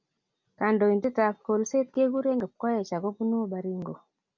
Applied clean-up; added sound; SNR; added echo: none; none; none; none.